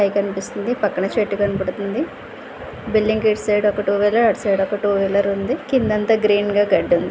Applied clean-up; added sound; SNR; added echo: none; none; none; none.